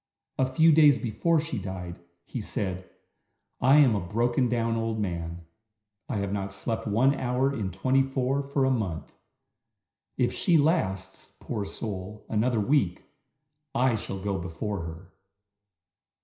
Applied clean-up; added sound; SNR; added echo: none; none; none; reverberation time 0.5 s.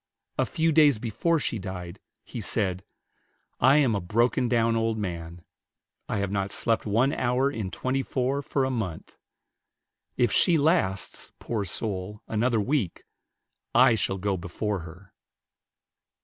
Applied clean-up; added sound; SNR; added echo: none; none; none; none.